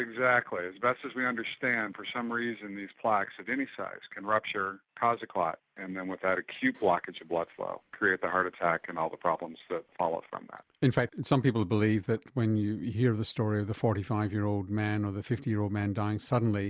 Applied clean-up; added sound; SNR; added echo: none; none; none; none.